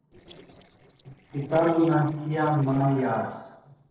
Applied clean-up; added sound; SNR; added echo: neural separator model SepFormer DNS4.